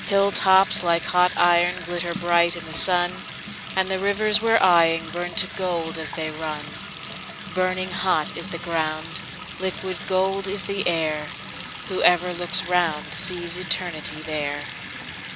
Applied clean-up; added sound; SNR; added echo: none; Bathtub (filling or washing) / Sink (filling or washing) / Water tap, faucet; 11 dB; none.